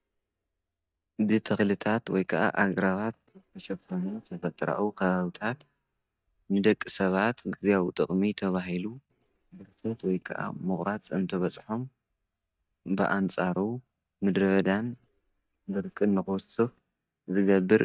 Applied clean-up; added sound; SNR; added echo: neural mask model DeepFilterNet 3.